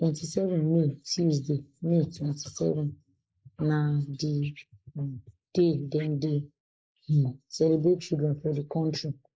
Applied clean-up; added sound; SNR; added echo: neural mask model Resemble Enhance denoiser.